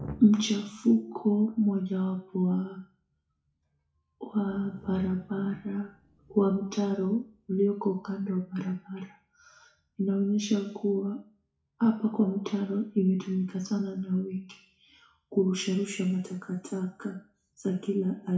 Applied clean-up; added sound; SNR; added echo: classical method WPE with log-MMSE.